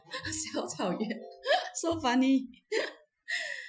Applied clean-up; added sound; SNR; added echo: classical method Wiener filter.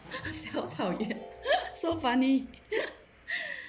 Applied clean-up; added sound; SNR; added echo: none; Keyboard (musical) + Bowed string instrument; 16 dB; none.